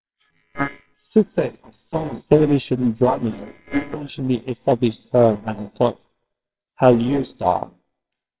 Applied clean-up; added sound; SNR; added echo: neural separator model SepFormer WHAMR!.